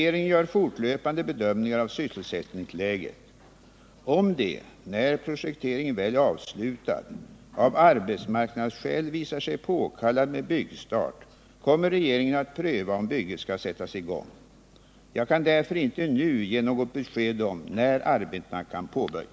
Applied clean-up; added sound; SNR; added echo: none; none; none; none.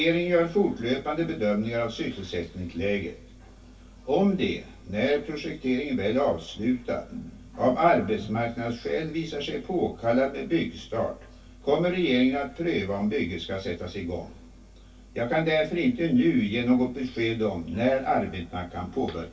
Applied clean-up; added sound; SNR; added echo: none; none; none; reverberation time 0.1 s.